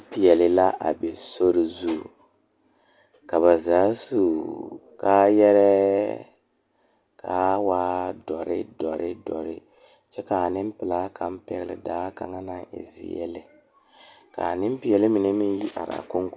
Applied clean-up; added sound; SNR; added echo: none; none; none; none.